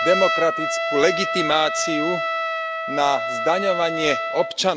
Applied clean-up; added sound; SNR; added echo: none; Trumpet; 2 dB; none.